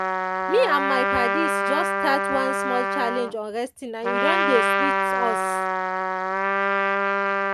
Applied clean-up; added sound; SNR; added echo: none; Trumpet; -4 dB; none.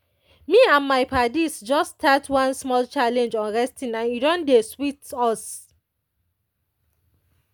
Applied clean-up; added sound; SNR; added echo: none; none; none; none.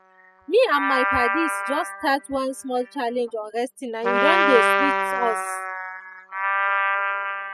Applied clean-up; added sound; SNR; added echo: classical method spectral subtraction.